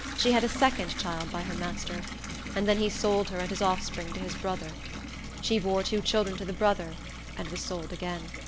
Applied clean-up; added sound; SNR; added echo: none; Bathtub (filling or washing) / Water tap, faucet; 9 dB; none.